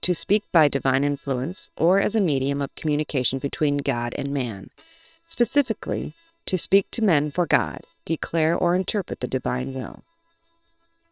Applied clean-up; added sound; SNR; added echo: neural separator model SepFormer WHAM!.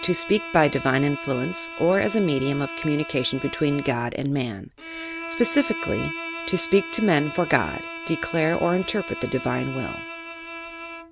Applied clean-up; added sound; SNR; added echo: none; Bowed string instrument; 10 dB; none.